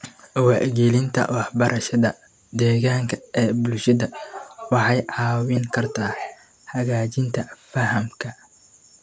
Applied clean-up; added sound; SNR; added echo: none; none; none; none.